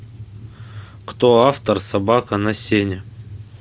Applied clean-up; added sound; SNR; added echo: none; none; none; none.